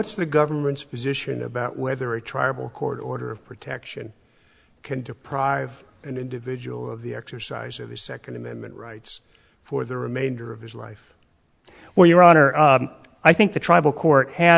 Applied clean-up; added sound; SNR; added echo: none; none; none; none.